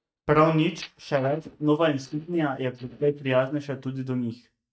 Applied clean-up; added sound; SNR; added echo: neural mask model DeepFilterNet 3.